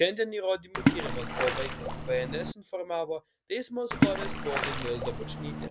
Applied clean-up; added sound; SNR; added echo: none; Splash, splatter; -2 dB; none.